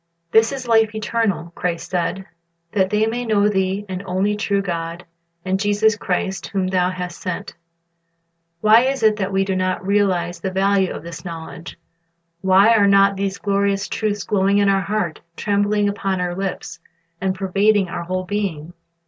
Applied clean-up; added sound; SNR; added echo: none; none; none; none.